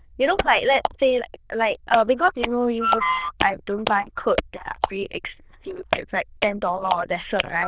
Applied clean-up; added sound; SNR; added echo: neural diffusion model UNIVERSE++.